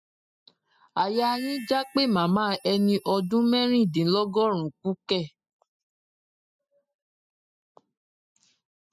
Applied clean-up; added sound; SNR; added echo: classical method spectral subtraction.